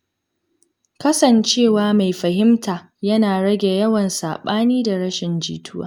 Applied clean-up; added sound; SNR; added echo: none; none; none; none.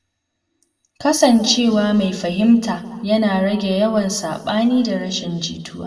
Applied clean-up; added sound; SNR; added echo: none; none; none; reverberation time 1.4 s.